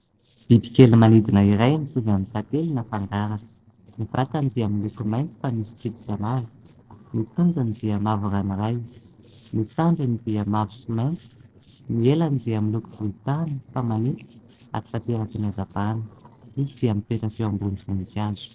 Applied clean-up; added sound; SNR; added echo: neural separator model SepFormer DNS4.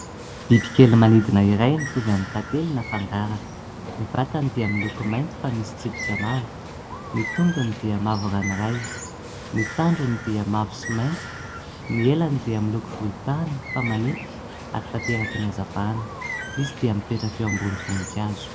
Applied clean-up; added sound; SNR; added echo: none; Bird; 10 dB; reverberation time 1.0 s.